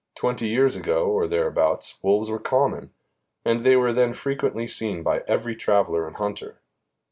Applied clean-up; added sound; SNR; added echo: none; none; none; none.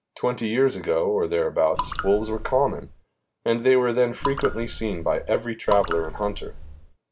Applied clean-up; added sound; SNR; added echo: none; Raindrop / Drip; 7 dB; none.